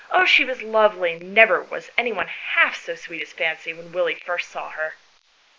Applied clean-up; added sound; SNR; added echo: neural mask model Resemble Enhance denoiser.